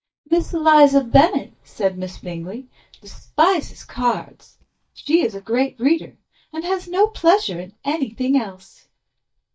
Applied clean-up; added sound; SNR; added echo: neural mask model DeepFilterNet 3.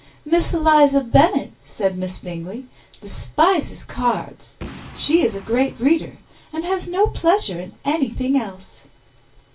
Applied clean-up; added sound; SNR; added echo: none; Boom; 18 dB; reverberation time 0.2 s.